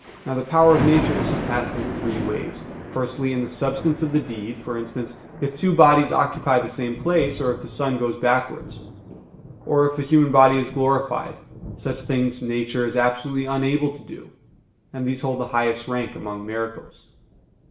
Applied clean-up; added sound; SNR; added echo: none; Thunder; 11 dB; reverberation time 0.6 s.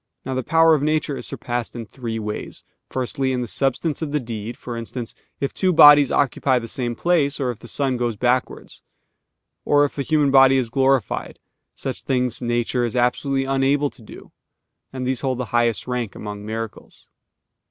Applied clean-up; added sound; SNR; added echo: none; none; none; none.